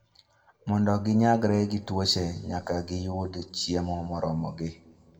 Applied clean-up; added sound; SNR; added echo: none; none; none; reverberation time 0.9 s.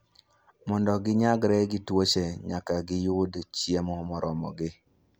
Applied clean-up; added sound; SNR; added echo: none; none; none; none.